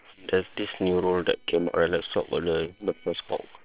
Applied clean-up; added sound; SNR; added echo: neural separator model SepFormer WHAM!.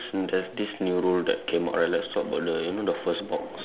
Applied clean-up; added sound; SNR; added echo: none; none; none; none.